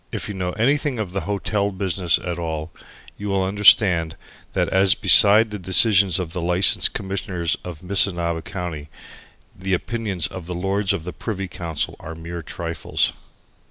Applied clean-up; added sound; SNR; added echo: none; none; none; none.